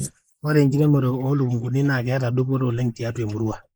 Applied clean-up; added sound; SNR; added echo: neural mask model Resemble Enhance denoiser.